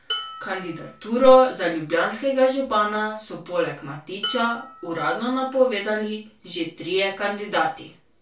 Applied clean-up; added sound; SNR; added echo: none; Dishes, pots, and pans; 16 dB; reverberation time 0.2 s.